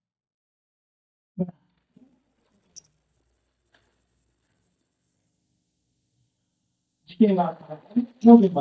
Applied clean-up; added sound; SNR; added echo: neural mask model DeepFilterNet 3.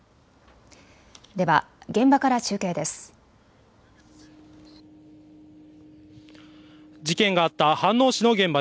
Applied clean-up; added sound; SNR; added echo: none; none; none; none.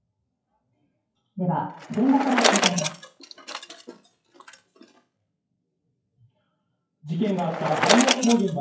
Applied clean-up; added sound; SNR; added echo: classical method WPE with log-MMSE.